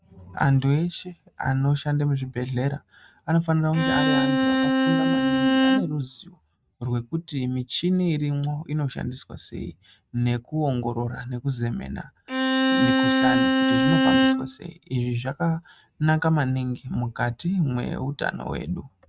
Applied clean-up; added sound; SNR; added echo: neural mask model RNNoise.